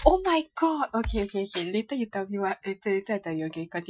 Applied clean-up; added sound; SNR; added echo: classical method Wiener filter.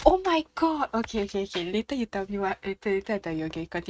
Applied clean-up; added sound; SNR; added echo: neural mask model RNNoise.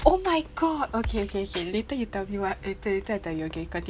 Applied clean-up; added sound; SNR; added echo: none; Drum kit; 10 dB; none.